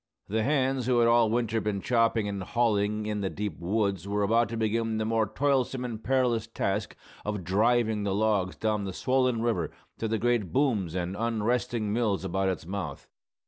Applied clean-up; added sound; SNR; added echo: none; none; none; none.